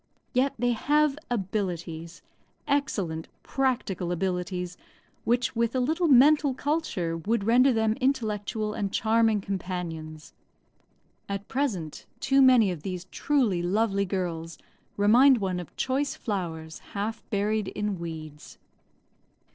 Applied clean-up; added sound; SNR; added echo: neural separator model SepFormer DNS4.